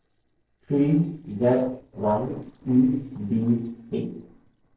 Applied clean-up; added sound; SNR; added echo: neural separator model SepFormer DNS4.